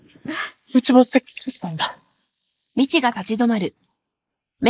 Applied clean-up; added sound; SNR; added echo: neural mask model Resemble Enhance denoiser.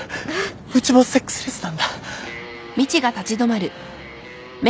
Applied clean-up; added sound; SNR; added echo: none; none; none; none.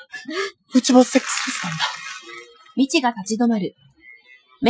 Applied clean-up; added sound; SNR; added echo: classical method Wiener filter.